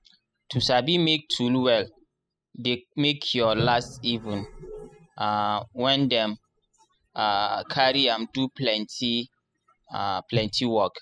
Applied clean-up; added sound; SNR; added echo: classical method spectral subtraction.